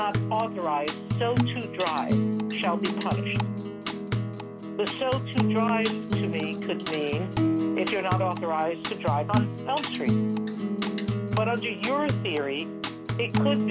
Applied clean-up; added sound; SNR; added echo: none; Acoustic guitar; -3 dB; none.